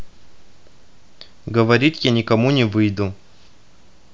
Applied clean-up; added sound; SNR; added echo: none; none; none; none.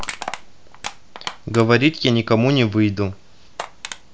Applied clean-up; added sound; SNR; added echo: none; Crushing; 15 dB; none.